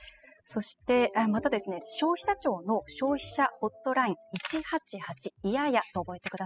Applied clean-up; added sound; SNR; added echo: classical method spectral subtraction.